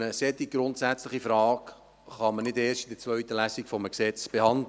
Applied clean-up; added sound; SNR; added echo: none; none; none; none.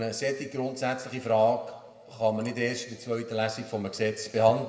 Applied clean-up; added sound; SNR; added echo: none; none; none; reverberation time 1.1 s.